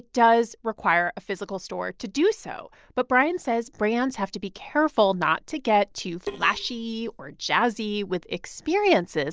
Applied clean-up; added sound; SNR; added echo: neural separator model SepFormer DNS4.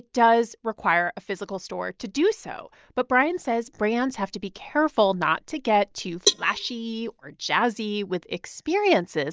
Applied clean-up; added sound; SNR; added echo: neural mask model DeepFilterNet 3.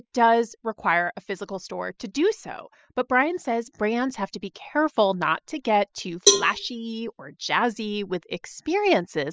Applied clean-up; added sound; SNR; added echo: classical method spectral subtraction.